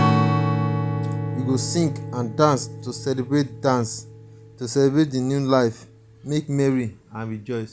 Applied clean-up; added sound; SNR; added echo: none; Strum; 4 dB; none.